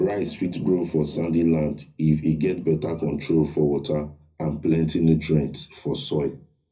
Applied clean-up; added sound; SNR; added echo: none; none; none; reverberation time 0.4 s.